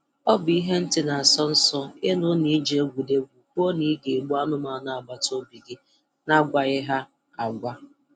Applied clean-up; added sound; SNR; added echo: none; none; none; none.